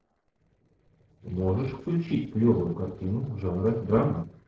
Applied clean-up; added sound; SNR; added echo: neural separator model SepFormer DNS4.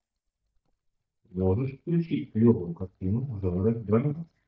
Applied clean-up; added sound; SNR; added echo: neural mask model DeepFilterNet 3.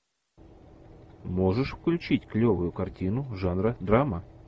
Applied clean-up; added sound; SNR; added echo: none; none; none; none.